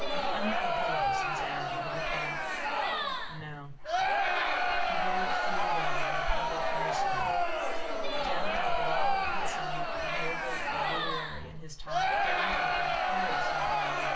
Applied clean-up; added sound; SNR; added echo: none; Crowd; -3 dB; reverberation time 0.2 s.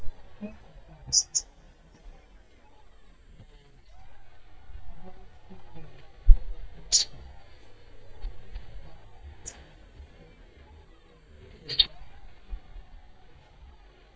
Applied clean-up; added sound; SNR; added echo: neural mask model DeepFilterNet 3.